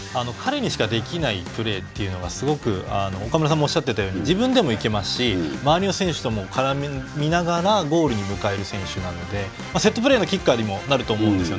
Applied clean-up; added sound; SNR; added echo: none; none; none; none.